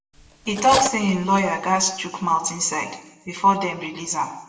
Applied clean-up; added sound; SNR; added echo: none; Cutlery, silverware; 8 dB; reverberation time 0.8 s.